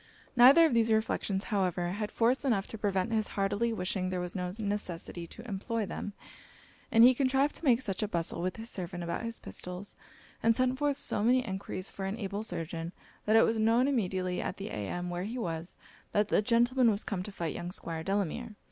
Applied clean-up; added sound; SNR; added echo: none; none; none; none.